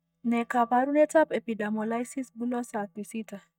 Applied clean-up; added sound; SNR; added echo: neural mask model DeepFilterNet 3.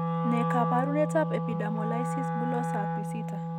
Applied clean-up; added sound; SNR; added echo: none; Wind instrument, woodwind instrument; -2 dB; none.